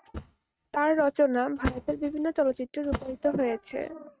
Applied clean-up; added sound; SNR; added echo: neural mask model RNNoise.